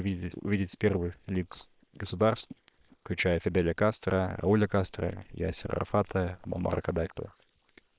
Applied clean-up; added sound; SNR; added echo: neural separator model SepFormer WHAM!.